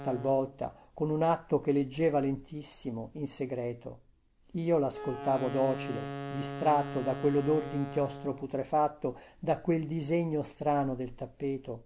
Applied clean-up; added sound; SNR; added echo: none; Wind instrument, woodwind instrument; 13 dB; none.